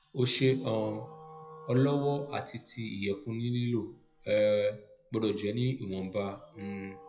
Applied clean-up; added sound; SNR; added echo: classical method WPE with log-MMSE.